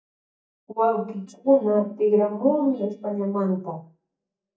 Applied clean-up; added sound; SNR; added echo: neural mask model DeepFilterNet 3.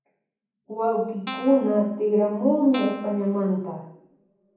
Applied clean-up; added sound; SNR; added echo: none; Guitar; 13 dB; reverberation time 1.2 s.